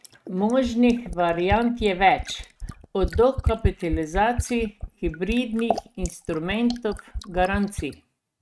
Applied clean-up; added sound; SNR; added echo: neural mask model RNNoise.